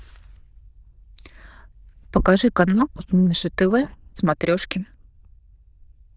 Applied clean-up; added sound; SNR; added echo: neural diffusion model UNIVERSE++.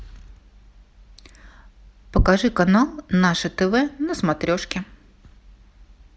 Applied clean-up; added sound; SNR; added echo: none; none; none; none.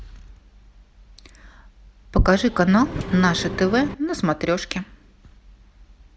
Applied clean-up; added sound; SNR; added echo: none; Engine; 9 dB; none.